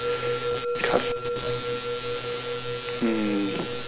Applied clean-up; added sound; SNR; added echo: none; Musical instrument; 1 dB; none.